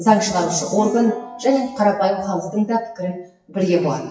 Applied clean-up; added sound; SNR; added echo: classical method WPE with log-MMSE.